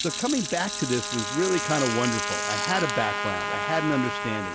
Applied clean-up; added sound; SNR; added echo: none; Trumpet + Fill (with liquid) / Sink (filling or washing); 2 dB; none.